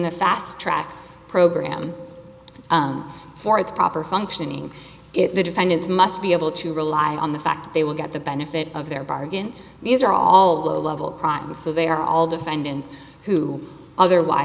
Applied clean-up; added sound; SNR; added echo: none; none; none; none.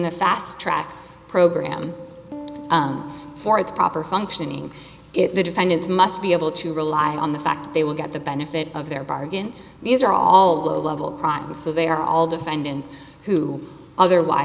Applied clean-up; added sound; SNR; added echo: none; Piano; 18 dB; none.